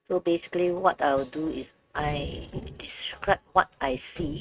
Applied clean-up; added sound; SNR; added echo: neural mask model RNNoise.